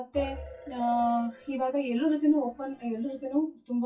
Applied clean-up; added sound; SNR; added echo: classical method WPE with log-MMSE.